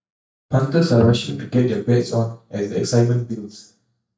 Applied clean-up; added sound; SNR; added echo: neural mask model DeepFilterNet 3.